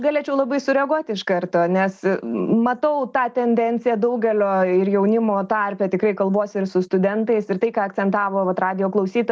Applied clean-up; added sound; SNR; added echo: none; none; none; none.